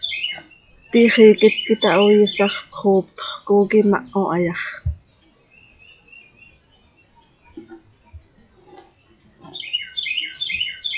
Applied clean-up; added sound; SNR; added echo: classical method log-MMSE.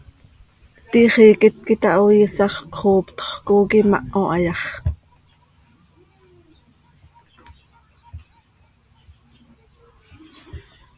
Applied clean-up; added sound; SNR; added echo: none; none; none; none.